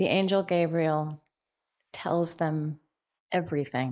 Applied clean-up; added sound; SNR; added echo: neural mask model Resemble Enhance denoiser.